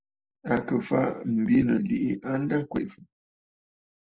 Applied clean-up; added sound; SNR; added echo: neural mask model Resemble Enhance denoiser.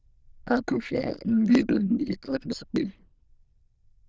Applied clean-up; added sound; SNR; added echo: neural diffusion model UNIVERSE++.